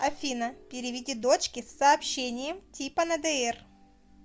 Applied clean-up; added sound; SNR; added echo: none; none; none; none.